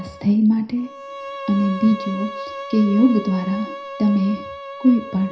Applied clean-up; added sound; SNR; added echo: none; Bowed string instrument; 12 dB; reverberation time 0.5 s.